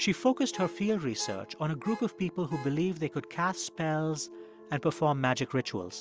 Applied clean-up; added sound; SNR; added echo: none; Alarm / Car; 16 dB; none.